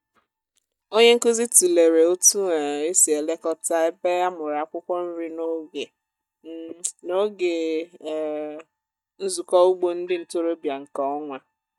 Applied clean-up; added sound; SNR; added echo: neural mask model DeepFilterNet 3.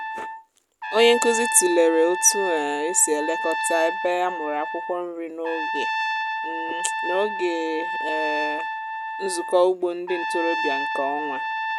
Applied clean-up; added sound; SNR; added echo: none; Trumpet; 4 dB; none.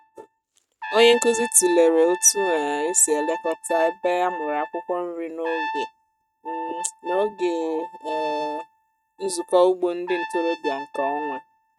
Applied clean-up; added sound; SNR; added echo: neural mask model RNNoise.